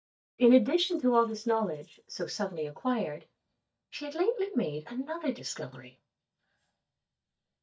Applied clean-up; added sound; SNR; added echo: neural mask model DeepFilterNet 3.